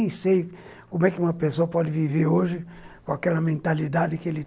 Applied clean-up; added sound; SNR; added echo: none; none; none; none.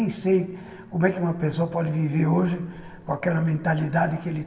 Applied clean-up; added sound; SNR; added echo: none; none; none; reverberation time 2.6 s.